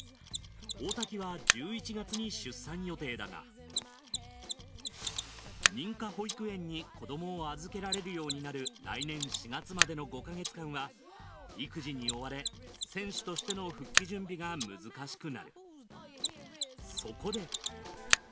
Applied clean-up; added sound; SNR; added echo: none; Mechanisms; -2 dB; none.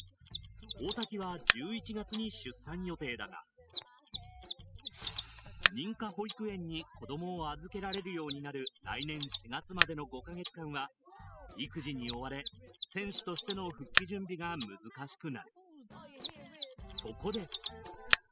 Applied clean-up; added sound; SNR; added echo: classical method spectral subtraction.